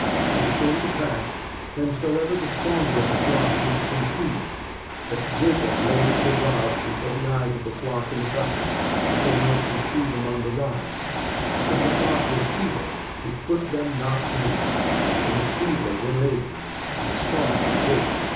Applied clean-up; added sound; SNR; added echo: none; Ocean; -1 dB; reverberation time 0.6 s.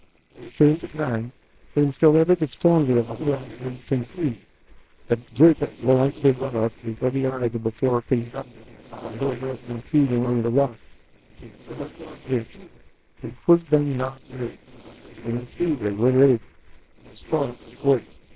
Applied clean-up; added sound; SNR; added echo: neural separator model SepFormer WHAMR!.